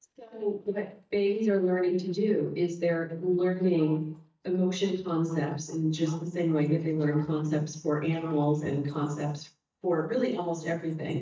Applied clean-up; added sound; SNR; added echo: neural mask model DeepFilterNet 3.